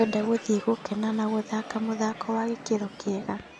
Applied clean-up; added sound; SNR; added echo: none; Crowd + Rain; 14 dB; none.